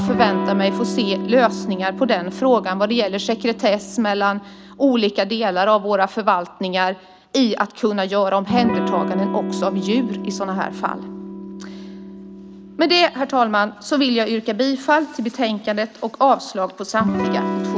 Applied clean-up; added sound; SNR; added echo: none; Electric guitar / Strum; 8 dB; none.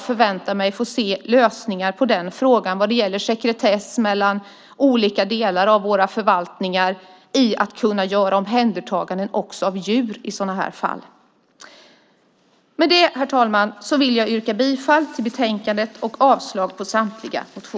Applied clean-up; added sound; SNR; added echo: none; none; none; none.